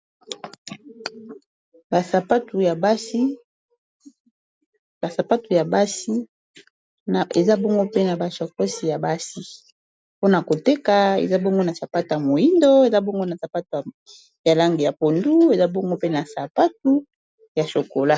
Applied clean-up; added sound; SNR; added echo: none; none; none; none.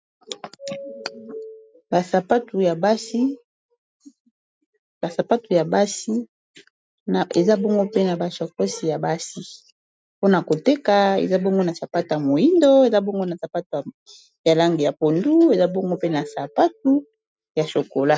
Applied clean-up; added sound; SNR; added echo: neural mask model RNNoise.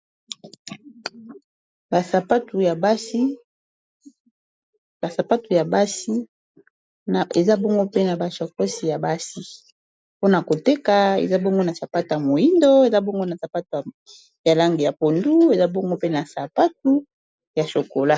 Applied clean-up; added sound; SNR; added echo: neural mask model Resemble Enhance denoiser.